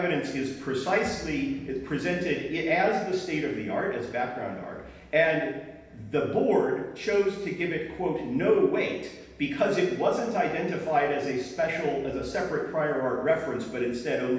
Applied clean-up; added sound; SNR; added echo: none; none; none; reverberation time 0.9 s.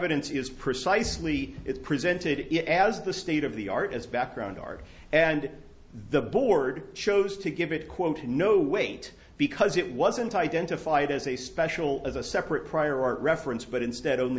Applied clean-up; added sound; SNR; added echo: none; none; none; none.